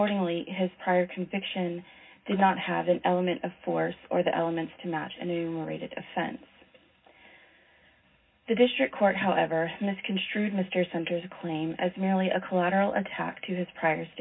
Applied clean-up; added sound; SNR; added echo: none; none; none; reverberation time 0.4 s.